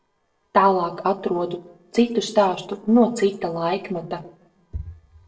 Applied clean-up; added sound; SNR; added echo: neural separator model SepFormer DNS4.